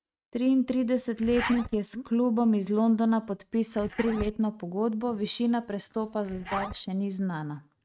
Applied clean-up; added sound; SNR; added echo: neural mask model RNNoise.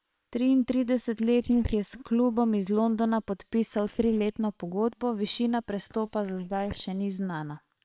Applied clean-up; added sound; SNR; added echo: neural separator model SepFormer WHAM!.